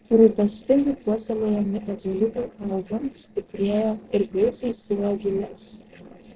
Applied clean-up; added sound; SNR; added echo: neural separator model SepFormer DNS4.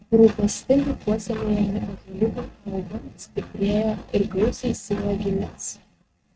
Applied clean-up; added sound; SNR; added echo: neural mask model RNNoise.